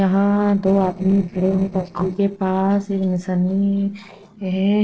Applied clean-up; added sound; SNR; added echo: neural separator model SepFormer DNS4.